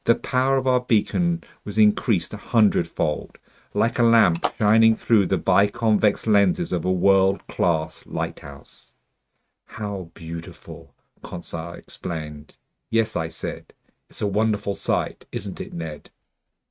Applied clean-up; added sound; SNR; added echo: neural mask model RNNoise.